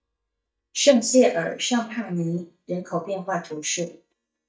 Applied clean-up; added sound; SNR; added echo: neural mask model DeepFilterNet 3.